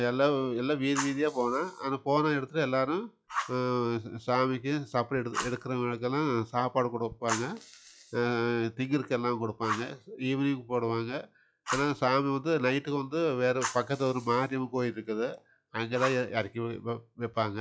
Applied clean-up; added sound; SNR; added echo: classical method log-MMSE.